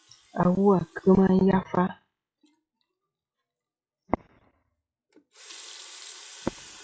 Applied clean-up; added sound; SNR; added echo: classical method log-MMSE.